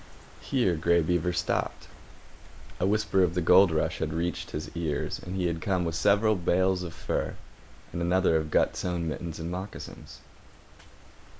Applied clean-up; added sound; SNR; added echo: none; Wind; 12 dB; none.